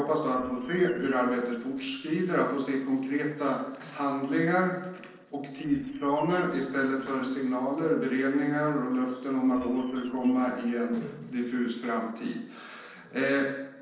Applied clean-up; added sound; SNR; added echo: neural separator model SepFormer DNS4.